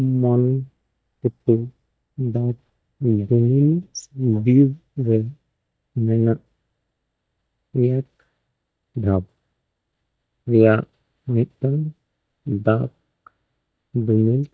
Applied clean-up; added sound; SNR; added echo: neural mask model DeepFilterNet 3.